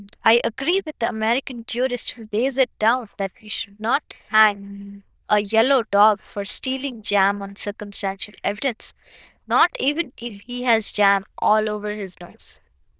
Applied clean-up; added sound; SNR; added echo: neural diffusion model UNIVERSE++.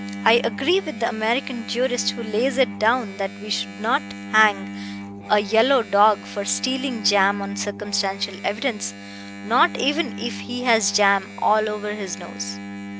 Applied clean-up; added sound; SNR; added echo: none; Engine; 12 dB; none.